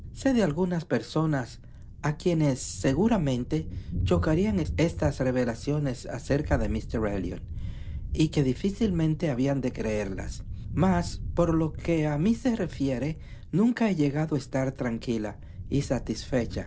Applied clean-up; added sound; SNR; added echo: none; Thunder; 9 dB; none.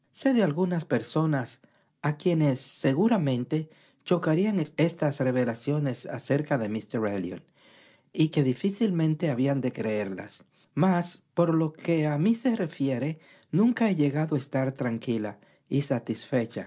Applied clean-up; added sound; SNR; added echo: none; none; none; none.